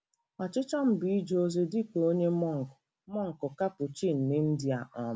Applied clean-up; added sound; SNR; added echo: none; none; none; none.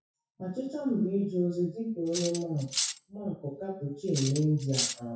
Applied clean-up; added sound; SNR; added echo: classical method WPE with log-MMSE.